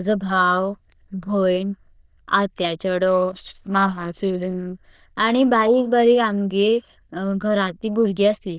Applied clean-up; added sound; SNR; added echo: neural diffusion model UNIVERSE++.